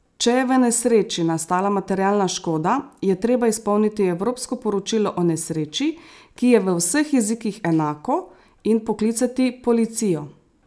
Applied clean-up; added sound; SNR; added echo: none; none; none; none.